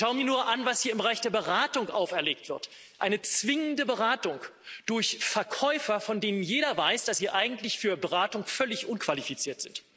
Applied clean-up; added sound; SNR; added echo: none; none; none; none.